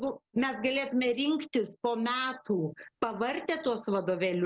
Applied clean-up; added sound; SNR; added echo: none; none; none; none.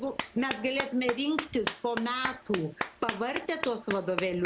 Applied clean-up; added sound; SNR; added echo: none; Clapping; 7 dB; none.